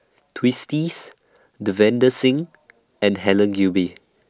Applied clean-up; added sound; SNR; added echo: none; none; none; none.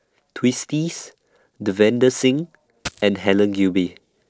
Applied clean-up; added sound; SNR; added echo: neural separator model SepFormer DNS4.